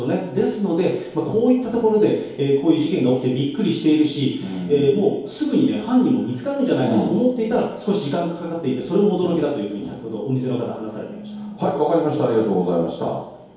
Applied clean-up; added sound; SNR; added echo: none; none; none; reverberation time 2.2 s.